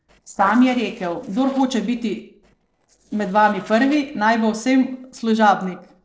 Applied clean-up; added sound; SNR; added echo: neural separator model SepFormer DNS4.